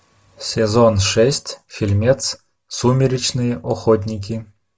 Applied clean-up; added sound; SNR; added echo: none; none; none; none.